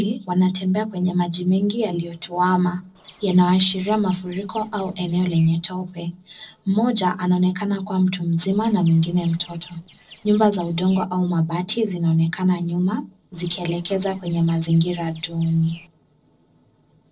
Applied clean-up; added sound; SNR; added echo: neural separator model SepFormer DNS4.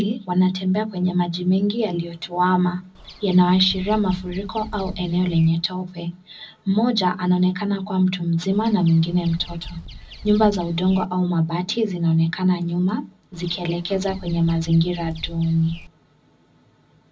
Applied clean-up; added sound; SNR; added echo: none; Bird vocalization, bird call, bird song; 16 dB; reverberation time 0.4 s.